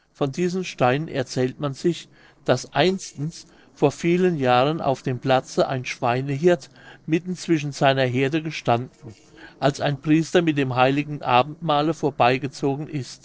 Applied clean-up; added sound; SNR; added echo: neural separator model SepFormer DNS4.